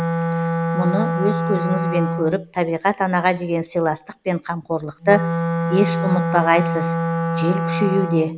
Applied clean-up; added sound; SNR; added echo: none; Wind instrument, woodwind instrument; 1 dB; none.